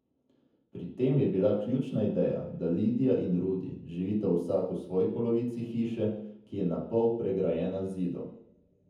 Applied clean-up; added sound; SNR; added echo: none; none; none; reverberation time 0.7 s.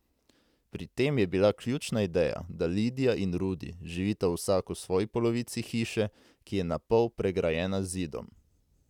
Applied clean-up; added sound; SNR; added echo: none; none; none; none.